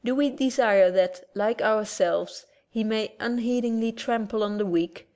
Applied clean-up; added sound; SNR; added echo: none; none; none; none.